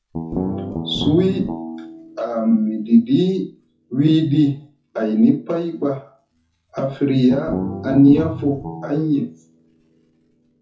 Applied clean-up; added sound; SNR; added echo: classical method WPE with log-MMSE.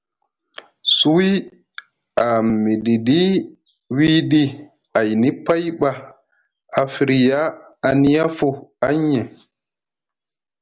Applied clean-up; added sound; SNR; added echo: none; none; none; none.